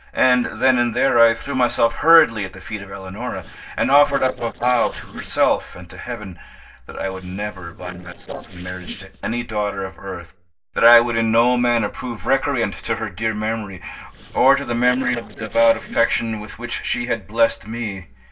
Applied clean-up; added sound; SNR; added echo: neural separator model SepFormer DNS4.